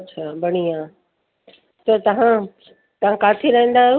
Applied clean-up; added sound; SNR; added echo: none; none; none; none.